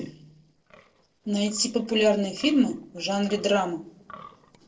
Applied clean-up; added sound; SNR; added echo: neural separator model SepFormer DNS4.